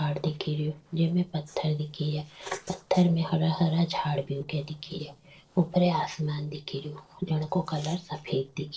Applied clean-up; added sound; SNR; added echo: neural separator model SepFormer DNS4.